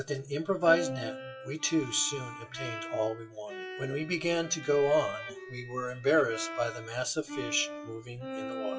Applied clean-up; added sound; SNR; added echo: classical method WPE with log-MMSE.